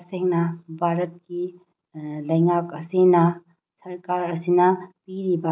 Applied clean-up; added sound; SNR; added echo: none; none; none; none.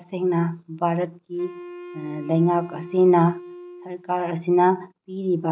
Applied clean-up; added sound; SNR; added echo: none; Wind instrument, woodwind instrument; 17 dB; none.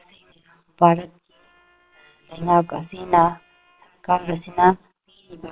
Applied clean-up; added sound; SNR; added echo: neural separator model SepFormer WHAM!.